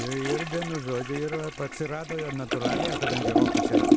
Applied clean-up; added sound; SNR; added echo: none; Toilet flush; -4 dB; none.